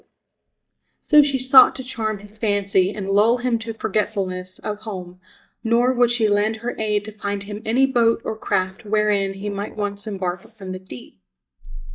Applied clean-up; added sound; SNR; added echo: neural mask model DeepFilterNet 3.